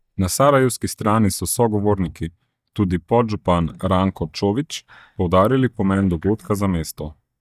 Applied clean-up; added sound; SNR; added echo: neural mask model DeepFilterNet 3.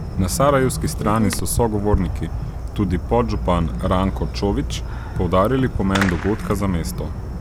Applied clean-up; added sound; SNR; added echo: none; Fireworks; 4 dB; none.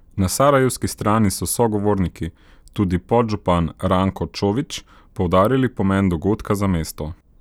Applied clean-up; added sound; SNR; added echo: none; none; none; none.